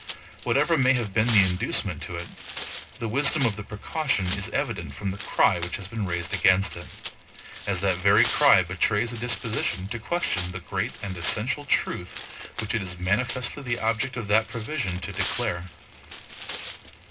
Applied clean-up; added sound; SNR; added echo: none; Tearing; 10 dB; reverberation time 0.2 s.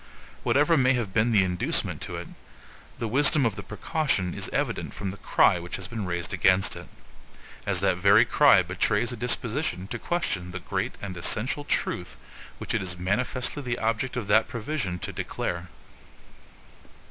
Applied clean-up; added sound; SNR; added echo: none; none; none; none.